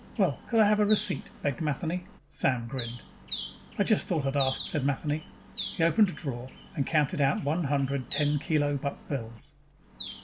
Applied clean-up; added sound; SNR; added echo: none; Bird; 14 dB; none.